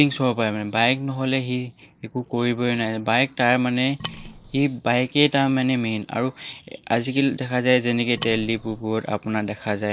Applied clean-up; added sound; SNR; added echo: neural separator model SepFormer DNS4.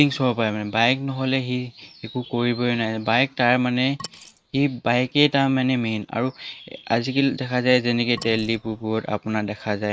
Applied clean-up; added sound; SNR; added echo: neural mask model RNNoise.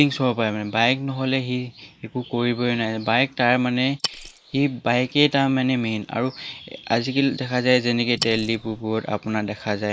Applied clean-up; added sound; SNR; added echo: neural mask model Resemble Enhance denoiser.